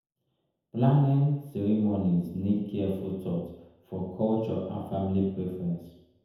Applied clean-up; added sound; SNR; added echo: none; none; none; reverberation time 0.9 s.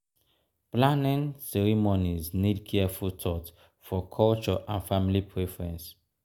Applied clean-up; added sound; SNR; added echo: none; none; none; none.